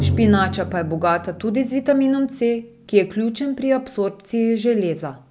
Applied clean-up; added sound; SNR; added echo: none; Drum; 10 dB; none.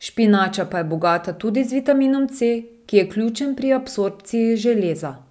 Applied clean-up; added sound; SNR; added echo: none; none; none; none.